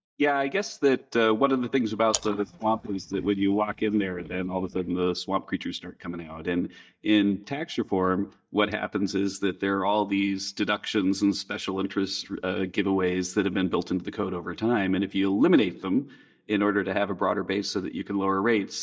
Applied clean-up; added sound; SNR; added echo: neural mask model DeepFilterNet 3.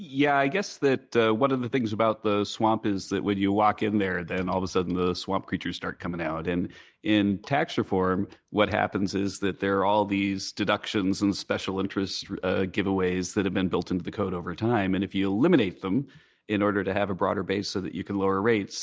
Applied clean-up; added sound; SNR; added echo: none; none; none; none.